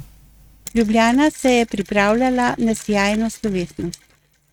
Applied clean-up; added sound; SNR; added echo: neural mask model RNNoise.